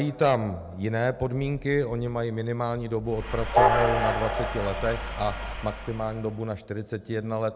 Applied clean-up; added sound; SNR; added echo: none; Train; 0 dB; none.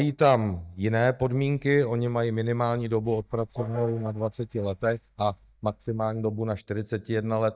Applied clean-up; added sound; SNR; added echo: neural mask model DeepFilterNet 3.